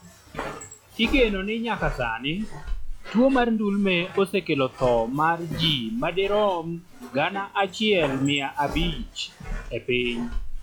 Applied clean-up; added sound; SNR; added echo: classical method log-MMSE.